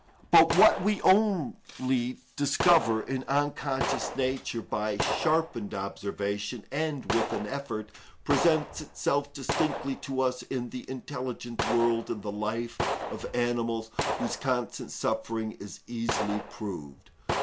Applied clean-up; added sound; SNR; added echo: none; Gunshot, gunfire; 7 dB; none.